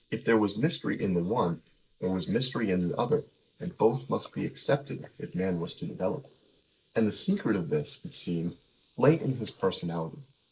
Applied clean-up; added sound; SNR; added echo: neural mask model Resemble Enhance denoiser.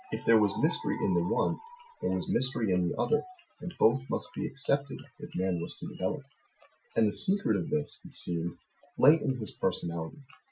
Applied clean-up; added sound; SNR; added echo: classical method Wiener filter.